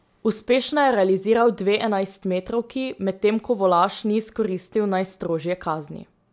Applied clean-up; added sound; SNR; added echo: none; none; none; none.